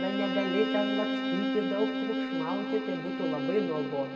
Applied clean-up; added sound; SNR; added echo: none; Bowed string instrument; -1 dB; reverberation time 1.8 s.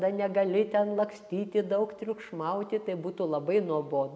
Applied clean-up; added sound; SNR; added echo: none; none; none; none.